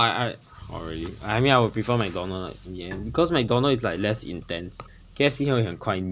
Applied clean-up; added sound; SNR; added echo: none; Engine starting / Accelerating, revving, vroom / Car + Bowed string instrument; 19 dB; none.